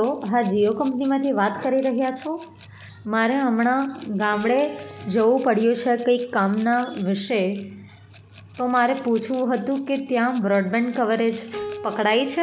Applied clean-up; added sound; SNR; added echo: none; Keyboard (musical) + Rattle / Glass; 19 dB; none.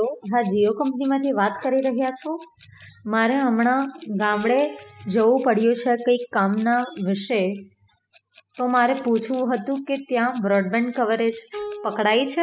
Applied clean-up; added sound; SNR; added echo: classical method spectral subtraction.